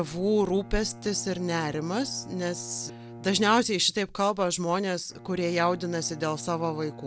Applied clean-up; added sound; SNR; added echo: none; Bowed string instrument; 17 dB; none.